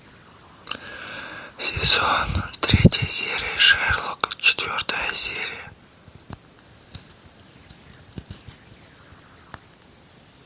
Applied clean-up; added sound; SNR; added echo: none; none; none; none.